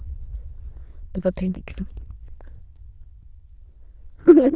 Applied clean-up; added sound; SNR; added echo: neural diffusion model UNIVERSE++.